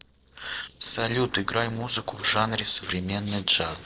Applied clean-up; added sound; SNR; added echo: neural separator model SepFormer DNS4.